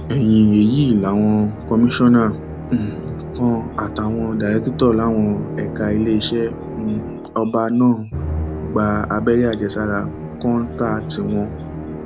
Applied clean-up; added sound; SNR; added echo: none; Musical instrument; 10 dB; none.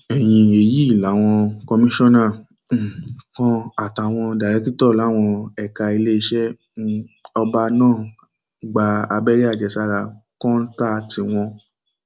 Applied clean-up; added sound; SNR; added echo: none; none; none; none.